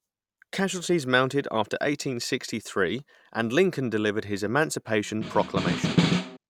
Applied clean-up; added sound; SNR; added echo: none; Snare drum; -1 dB; none.